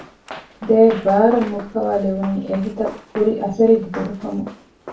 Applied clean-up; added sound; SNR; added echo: none; Run; 18 dB; reverberation time 0.3 s.